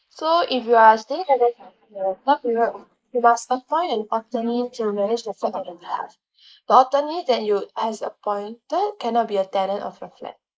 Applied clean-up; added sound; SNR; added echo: neural mask model Resemble Enhance denoiser.